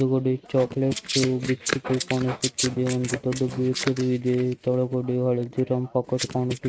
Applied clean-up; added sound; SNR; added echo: neural mask model RNNoise.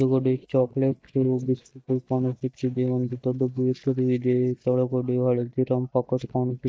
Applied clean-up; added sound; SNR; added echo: neural mask model DeepFilterNet 3.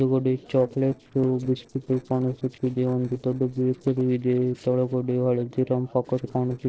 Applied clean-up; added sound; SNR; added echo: neural separator model SepFormer DNS4.